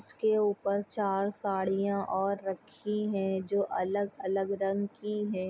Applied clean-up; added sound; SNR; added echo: none; none; none; none.